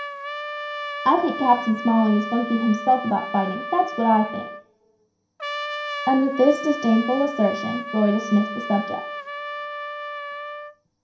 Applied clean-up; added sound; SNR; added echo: none; Trumpet; 9 dB; reverberation time 0.5 s.